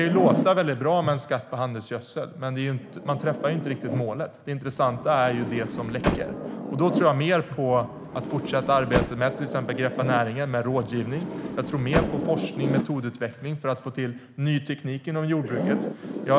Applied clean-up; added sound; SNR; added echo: none; Sliding door + Zipper (clothing); 6 dB; none.